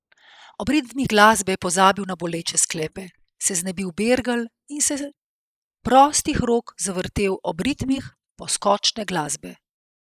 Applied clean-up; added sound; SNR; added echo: neural mask model Resemble Enhance denoiser.